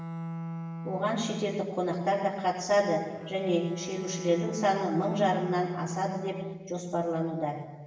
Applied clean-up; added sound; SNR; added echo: none; Bowed string instrument; 10 dB; reverberation time 1.1 s.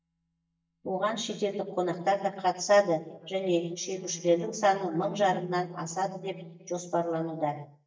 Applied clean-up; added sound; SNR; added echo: neural mask model DeepFilterNet 3.